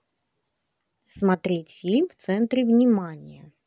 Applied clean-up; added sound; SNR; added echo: none; none; none; none.